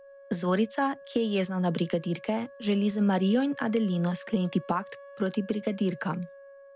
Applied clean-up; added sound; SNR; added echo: none; Wind instrument, woodwind instrument; 19 dB; none.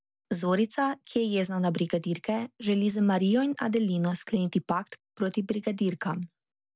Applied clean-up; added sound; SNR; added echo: none; none; none; none.